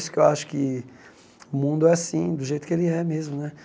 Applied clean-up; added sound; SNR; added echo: none; none; none; none.